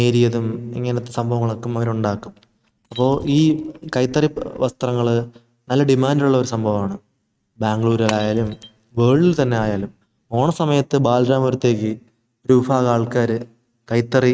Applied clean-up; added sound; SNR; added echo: neural mask model RNNoise.